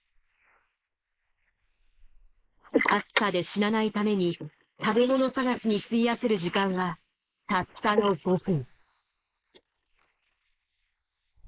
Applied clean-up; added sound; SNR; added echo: neural mask model Resemble Enhance denoiser.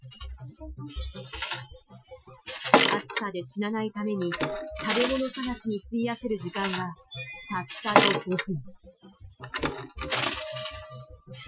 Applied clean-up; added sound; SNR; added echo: classical method Wiener filter.